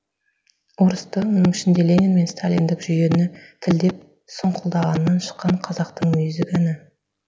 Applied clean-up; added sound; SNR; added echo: none; none; none; none.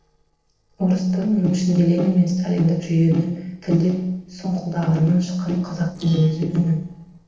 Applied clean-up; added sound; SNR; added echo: neural separator model SepFormer DNS4.